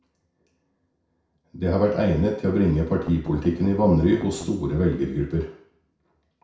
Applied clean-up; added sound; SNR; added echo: none; Strum; 14 dB; reverberation time 0.6 s.